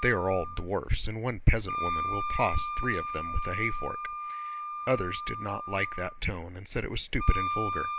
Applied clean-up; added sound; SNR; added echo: none; Wind instrument, woodwind instrument; 5 dB; none.